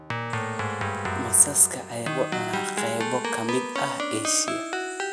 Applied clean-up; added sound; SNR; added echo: none; Keyboard (musical); 3 dB; none.